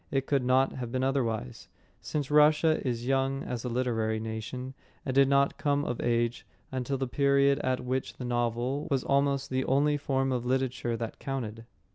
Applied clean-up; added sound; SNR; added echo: none; none; none; none.